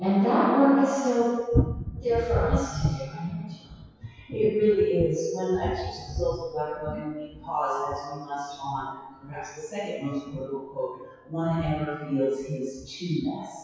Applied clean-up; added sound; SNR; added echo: classical method WPE with log-MMSE.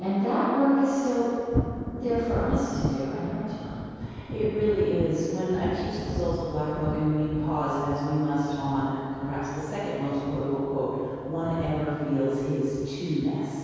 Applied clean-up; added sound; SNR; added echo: none; Thunder; 8 dB; reverberation time 2.2 s.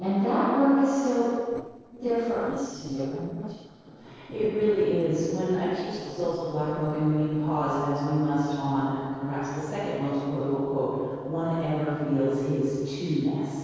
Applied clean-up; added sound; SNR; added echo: neural separator model SepFormer DNS4.